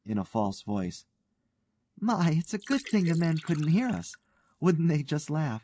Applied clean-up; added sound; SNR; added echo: neural mask model Resemble Enhance denoiser.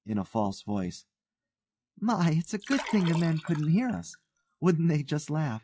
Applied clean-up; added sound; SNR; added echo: classical method log-MMSE.